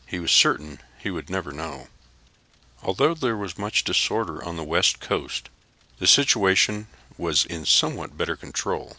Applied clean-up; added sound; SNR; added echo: none; none; none; none.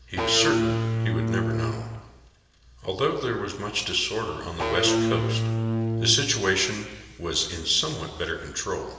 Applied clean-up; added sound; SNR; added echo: none; Electric guitar / Bass guitar; -2 dB; reverberation time 1.4 s.